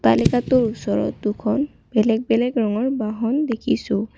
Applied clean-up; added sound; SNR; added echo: none; Fireworks / Boom; 11 dB; none.